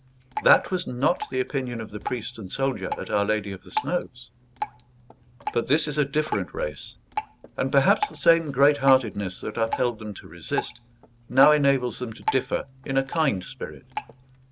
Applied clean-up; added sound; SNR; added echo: none; Drip; 11 dB; none.